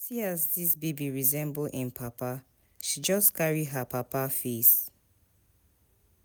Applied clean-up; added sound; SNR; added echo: none; none; none; none.